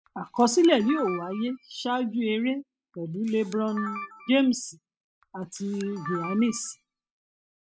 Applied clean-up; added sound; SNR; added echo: classical method spectral subtraction.